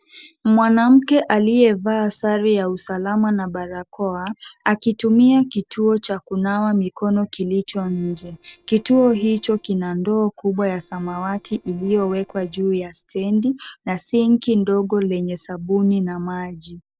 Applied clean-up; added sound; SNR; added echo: neural separator model SepFormer DNS4.